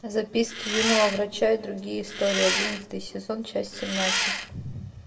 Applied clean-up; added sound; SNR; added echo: none; Engine; 2 dB; reverberation time 1.3 s.